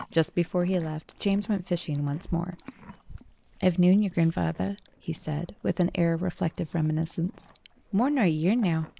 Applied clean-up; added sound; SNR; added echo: neural mask model Resemble Enhance denoiser.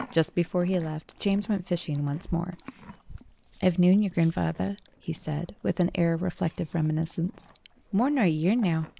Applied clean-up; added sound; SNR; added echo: none; Livestock, farm animals, working animals; 20 dB; none.